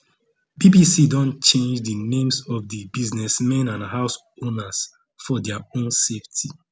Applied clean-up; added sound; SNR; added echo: none; none; none; none.